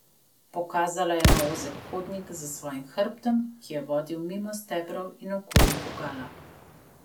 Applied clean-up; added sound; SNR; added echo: none; Explosion; -1 dB; none.